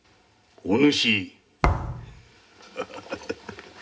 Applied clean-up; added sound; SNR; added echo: none; Thump, thud; 0 dB; reverberation time 0.3 s.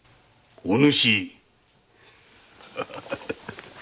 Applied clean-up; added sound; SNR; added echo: none; none; none; none.